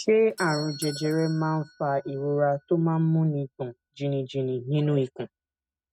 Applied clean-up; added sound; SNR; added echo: neural mask model RNNoise.